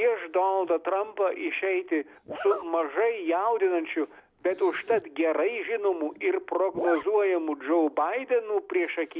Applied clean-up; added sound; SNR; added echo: none; Zipper (clothing); 17 dB; none.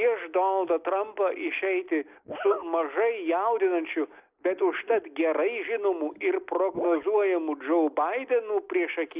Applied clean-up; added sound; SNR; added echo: neural mask model Resemble Enhance denoiser.